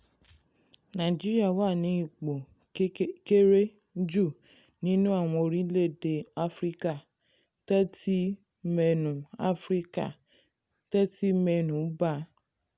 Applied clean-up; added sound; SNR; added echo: none; none; none; none.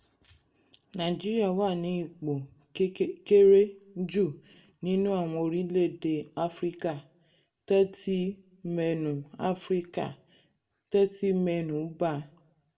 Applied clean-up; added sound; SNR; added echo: none; none; none; reverberation time 0.2 s.